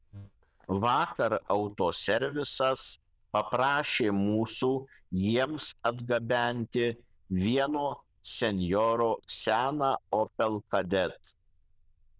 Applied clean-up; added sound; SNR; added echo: neural diffusion model UNIVERSE++.